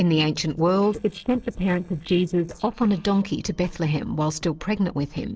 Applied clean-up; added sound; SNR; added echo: neural separator model SepFormer DNS4.